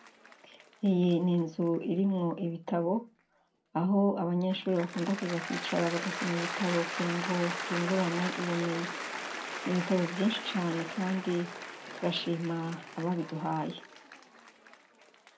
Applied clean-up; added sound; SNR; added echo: none; Applause / Cheering; 9 dB; reverberation time 0.2 s.